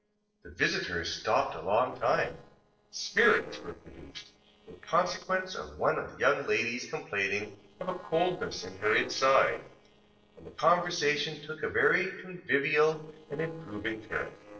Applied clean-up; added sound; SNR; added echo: neural separator model SepFormer DNS4.